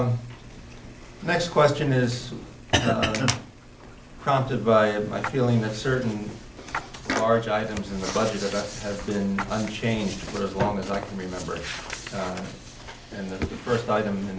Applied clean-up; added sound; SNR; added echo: none; Splash, splatter; 13 dB; none.